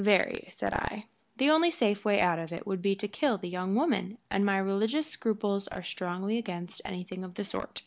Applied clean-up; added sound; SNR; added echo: none; none; none; none.